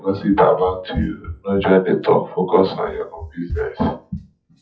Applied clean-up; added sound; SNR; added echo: classical method WPE with log-MMSE.